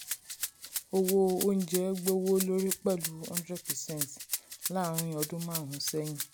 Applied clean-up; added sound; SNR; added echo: none; Rattle (instrument); 7 dB; none.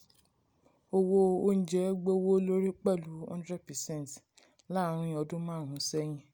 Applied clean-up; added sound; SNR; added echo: none; none; none; none.